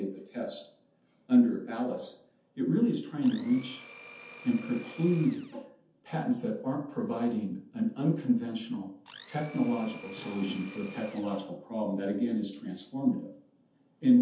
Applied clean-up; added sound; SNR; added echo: none; Domestic sounds, home sounds; 17 dB; reverberation time 0.5 s.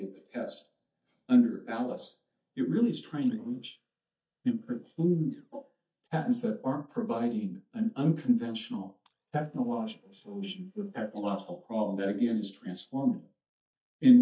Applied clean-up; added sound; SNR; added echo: neural mask model DeepFilterNet 3.